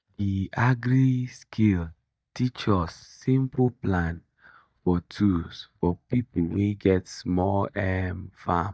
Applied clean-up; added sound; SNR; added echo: neural mask model DeepFilterNet 3.